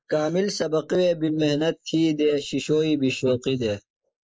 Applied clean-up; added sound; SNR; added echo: neural mask model Resemble Enhance denoiser.